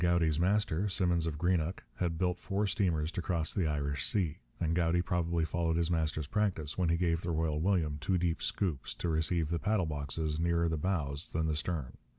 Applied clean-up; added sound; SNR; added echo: none; none; none; none.